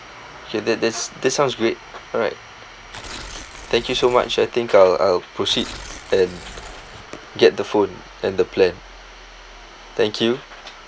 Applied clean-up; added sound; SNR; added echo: none; Tearing; 17 dB; none.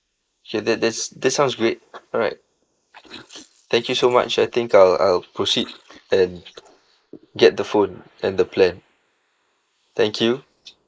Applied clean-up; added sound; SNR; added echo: neural mask model Resemble Enhance denoiser.